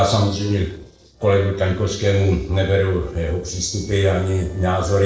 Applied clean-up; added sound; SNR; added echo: neural separator model SepFormer DNS4.